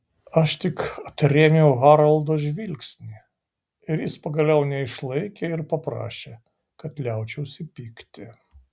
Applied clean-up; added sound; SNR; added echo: none; none; none; none.